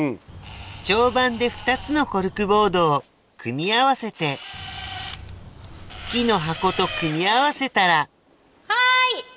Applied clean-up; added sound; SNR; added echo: none; Bird; 17 dB; none.